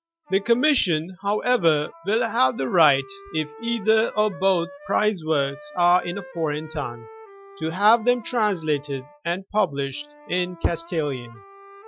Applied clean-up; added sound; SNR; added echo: classical method Wiener filter.